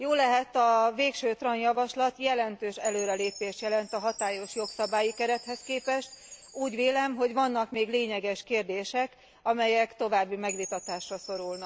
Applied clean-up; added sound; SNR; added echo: none; Chime; 18 dB; none.